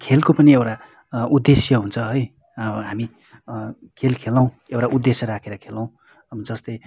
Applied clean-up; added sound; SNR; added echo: none; none; none; none.